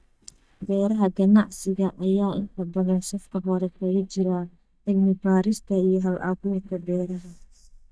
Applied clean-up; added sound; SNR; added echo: neural mask model DeepFilterNet 3.